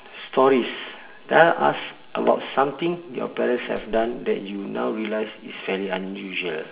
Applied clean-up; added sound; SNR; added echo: none; Clapping; 17 dB; reverberation time 0.7 s.